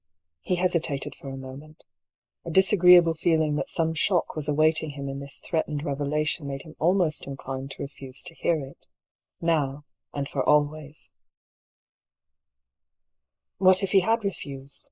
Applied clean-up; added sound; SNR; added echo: neural mask model Resemble Enhance denoiser.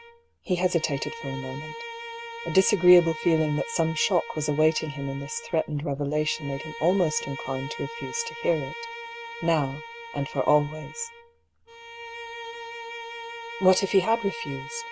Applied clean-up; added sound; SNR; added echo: none; Bowed string instrument; 12 dB; none.